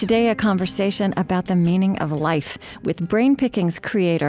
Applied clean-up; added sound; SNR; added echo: none; none; none; none.